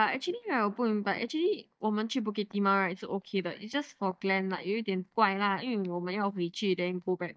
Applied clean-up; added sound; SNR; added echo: neural mask model DeepFilterNet 3.